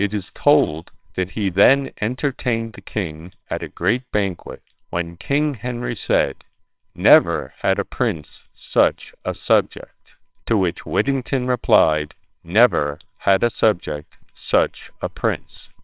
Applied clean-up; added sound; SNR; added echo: neural separator model SepFormer WHAMR!.